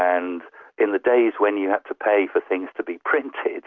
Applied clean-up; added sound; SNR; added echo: none; none; none; none.